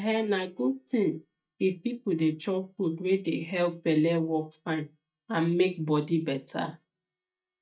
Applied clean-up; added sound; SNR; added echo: neural mask model DeepFilterNet 3.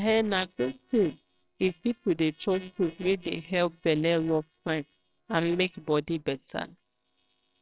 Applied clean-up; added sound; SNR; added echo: neural separator model SepFormer WHAMR!.